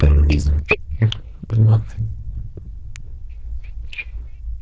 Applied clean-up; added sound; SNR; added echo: neural diffusion model UNIVERSE++.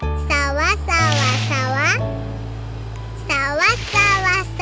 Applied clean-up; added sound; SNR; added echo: none; Train; 19 dB; none.